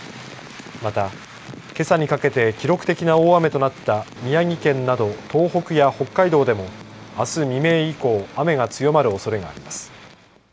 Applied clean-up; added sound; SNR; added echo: none; none; none; none.